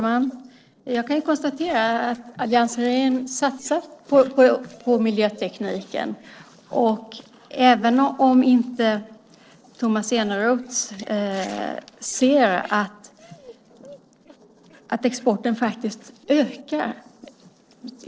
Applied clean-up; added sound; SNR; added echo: neural separator model SepFormer DNS4.